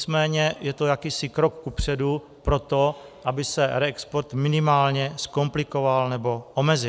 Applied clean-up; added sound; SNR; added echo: none; none; none; none.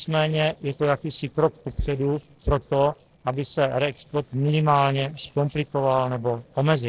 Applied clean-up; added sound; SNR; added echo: neural separator model SepFormer DNS4.